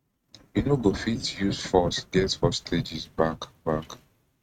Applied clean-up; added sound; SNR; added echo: neural mask model RNNoise.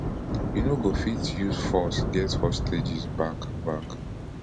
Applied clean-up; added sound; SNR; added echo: none; Thunder / Rain; -1 dB; none.